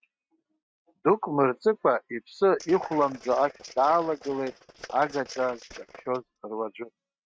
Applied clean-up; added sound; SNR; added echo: neural mask model RNNoise.